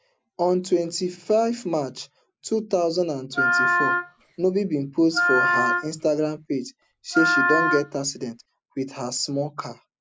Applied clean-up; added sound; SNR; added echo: none; Wind instrument, woodwind instrument; -1 dB; none.